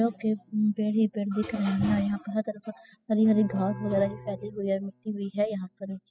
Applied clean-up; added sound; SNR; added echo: classical method spectral subtraction.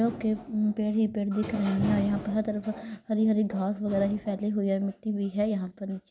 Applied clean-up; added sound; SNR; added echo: none; none; none; none.